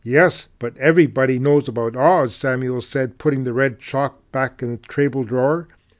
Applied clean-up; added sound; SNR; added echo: none; none; none; none.